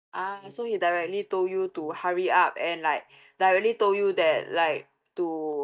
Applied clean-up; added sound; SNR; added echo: neural mask model DeepFilterNet 3.